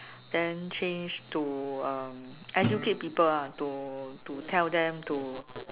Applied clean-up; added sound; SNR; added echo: none; Guitar; 5 dB; none.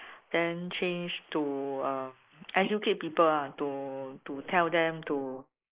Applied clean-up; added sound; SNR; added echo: neural mask model Resemble Enhance denoiser.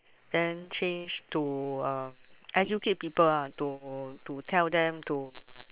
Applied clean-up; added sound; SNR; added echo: neural separator model SepFormer WHAM!.